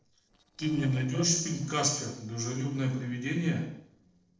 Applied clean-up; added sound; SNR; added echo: neural separator model SepFormer DNS4.